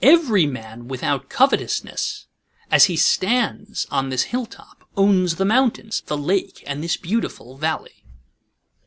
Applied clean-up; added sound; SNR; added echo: none; none; none; none.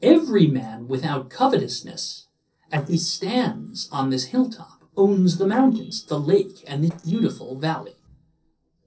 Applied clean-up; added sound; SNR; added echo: neural separator model SepFormer DNS4.